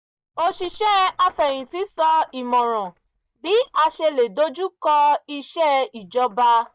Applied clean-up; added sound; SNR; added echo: neural mask model DeepFilterNet 3.